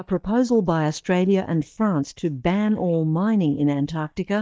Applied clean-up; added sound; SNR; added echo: neural mask model DeepFilterNet 3.